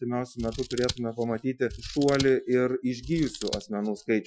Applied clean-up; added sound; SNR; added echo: classical method Wiener filter.